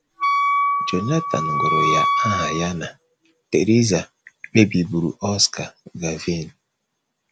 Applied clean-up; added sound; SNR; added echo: none; Wind instrument, woodwind instrument; -2 dB; none.